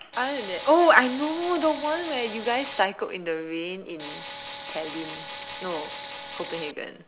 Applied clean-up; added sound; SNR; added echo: none; Tools; 11 dB; none.